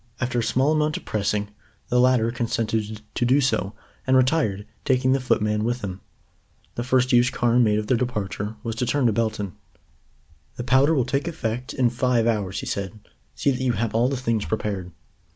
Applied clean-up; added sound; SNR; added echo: none; none; none; none.